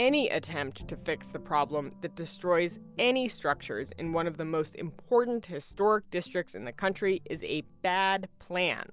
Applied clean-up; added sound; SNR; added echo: none; none; none; none.